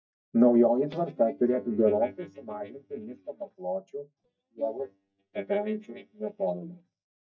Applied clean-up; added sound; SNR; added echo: neural mask model DeepFilterNet 3.